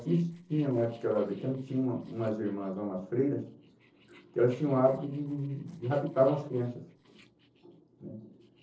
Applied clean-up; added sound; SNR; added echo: neural separator model SepFormer DNS4.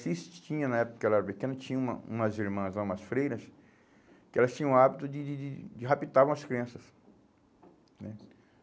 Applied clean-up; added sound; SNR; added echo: none; none; none; none.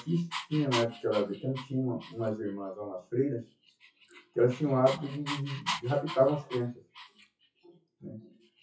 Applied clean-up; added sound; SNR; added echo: classical method WPE with log-MMSE.